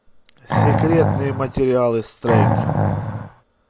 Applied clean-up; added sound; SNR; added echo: none; Animal; -3 dB; none.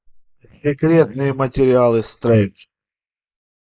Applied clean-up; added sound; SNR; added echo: neural mask model Resemble Enhance denoiser.